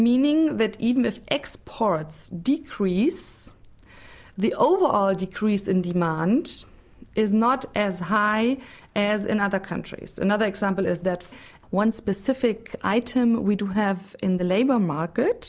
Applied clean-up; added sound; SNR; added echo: none; none; none; none.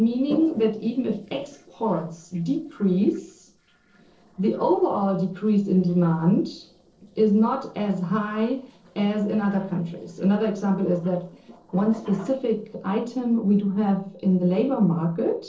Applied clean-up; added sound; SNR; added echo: neural separator model SepFormer DNS4.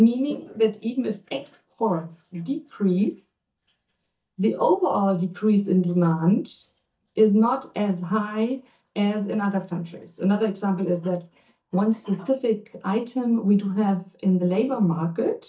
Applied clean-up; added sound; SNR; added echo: neural mask model DeepFilterNet 3.